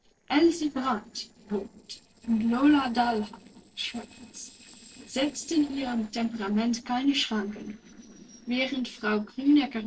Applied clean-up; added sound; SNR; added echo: neural separator model SepFormer DNS4.